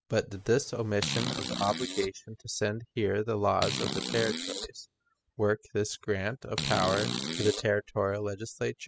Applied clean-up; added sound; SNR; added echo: classical method spectral subtraction.